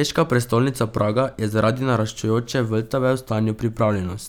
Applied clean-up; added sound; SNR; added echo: none; none; none; none.